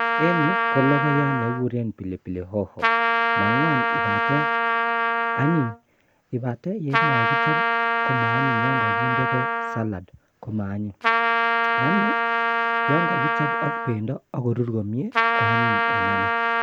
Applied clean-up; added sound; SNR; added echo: none; Trumpet; -4 dB; none.